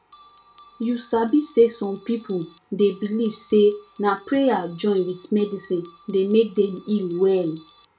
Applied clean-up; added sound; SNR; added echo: none; Bell; 5 dB; reverberation time 0.2 s.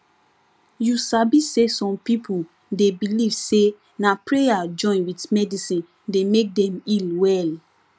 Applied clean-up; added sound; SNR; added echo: none; none; none; none.